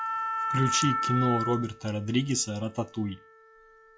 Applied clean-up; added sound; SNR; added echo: classical method log-MMSE.